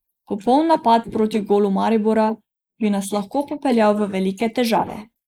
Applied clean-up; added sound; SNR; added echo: neural mask model Resemble Enhance denoiser.